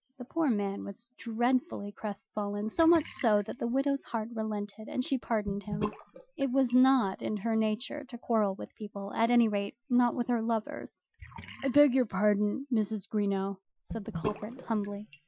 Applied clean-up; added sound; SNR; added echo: classical method Wiener filter.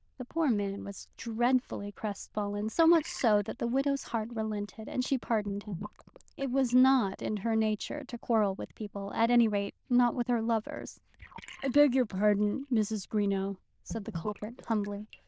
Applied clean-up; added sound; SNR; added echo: neural diffusion model UNIVERSE++.